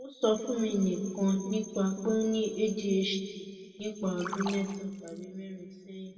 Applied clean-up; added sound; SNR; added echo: none; Splash, splatter; 11 dB; reverberation time 1.9 s.